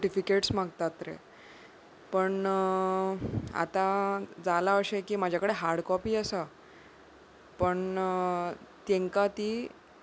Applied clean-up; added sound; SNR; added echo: none; none; none; none.